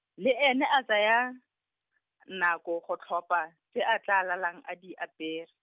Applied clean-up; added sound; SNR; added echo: none; none; none; none.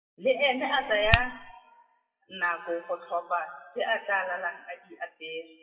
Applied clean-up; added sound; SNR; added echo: classical method WPE with log-MMSE.